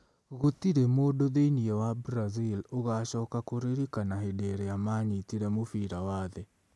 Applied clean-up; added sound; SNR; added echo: none; none; none; none.